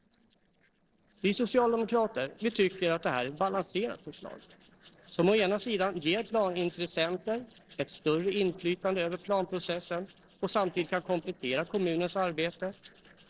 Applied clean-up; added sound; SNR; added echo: neural separator model SepFormer DNS4.